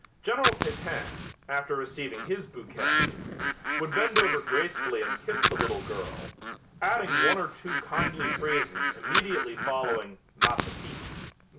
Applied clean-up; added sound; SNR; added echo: none; Fire + Bird; -2 dB; none.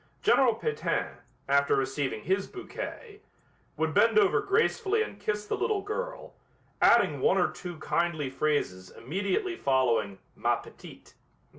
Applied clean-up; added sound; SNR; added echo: none; none; none; none.